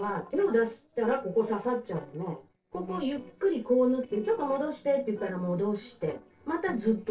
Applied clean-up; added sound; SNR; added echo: neural separator model SepFormer DNS4.